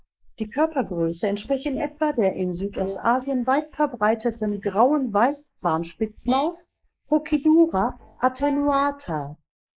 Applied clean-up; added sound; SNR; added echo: neural mask model Resemble Enhance denoiser.